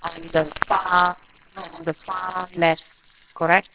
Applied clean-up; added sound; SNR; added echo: neural separator model SepFormer WHAMR!.